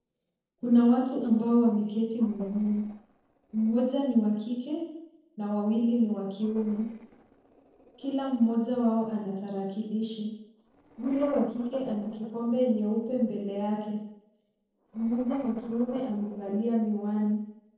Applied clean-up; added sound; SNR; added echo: neural separator model SepFormer DNS4.